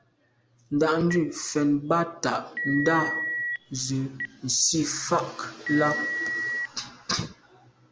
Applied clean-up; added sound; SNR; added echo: none; Telephone; 6 dB; none.